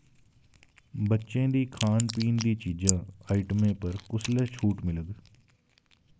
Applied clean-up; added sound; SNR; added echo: neural mask model Resemble Enhance denoiser.